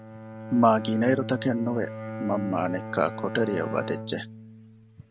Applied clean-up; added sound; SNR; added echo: none; Bowed string instrument; 9 dB; none.